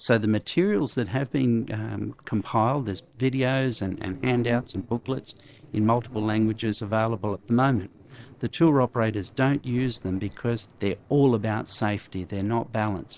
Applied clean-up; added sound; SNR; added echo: neural separator model SepFormer DNS4.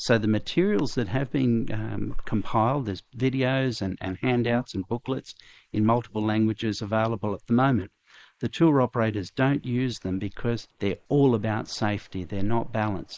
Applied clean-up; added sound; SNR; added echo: neural mask model Resemble Enhance denoiser.